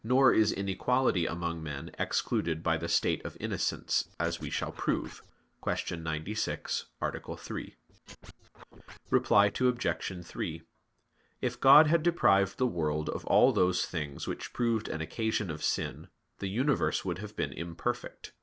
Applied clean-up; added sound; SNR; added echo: neural separator model SepFormer DNS4.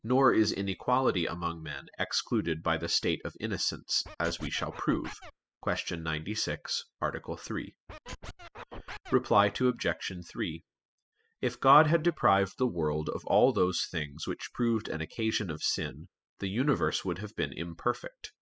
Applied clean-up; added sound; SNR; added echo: classical method spectral subtraction.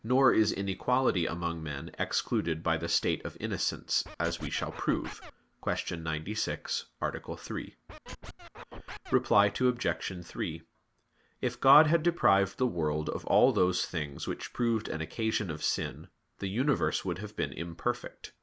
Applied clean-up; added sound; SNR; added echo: none; Scratching (performance technique); 13 dB; none.